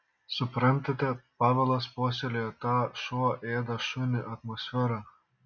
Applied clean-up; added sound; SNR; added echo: none; none; none; none.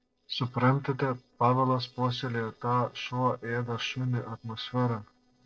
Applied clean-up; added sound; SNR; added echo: neural separator model SepFormer DNS4.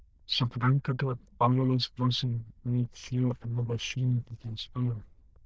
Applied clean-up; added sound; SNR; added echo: neural diffusion model UNIVERSE++.